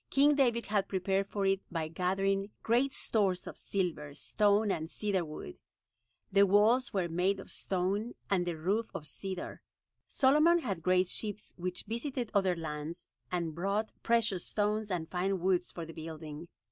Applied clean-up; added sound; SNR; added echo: none; none; none; none.